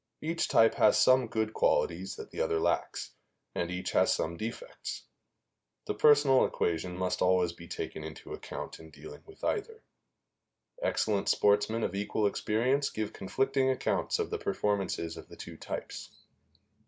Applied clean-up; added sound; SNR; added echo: none; none; none; none.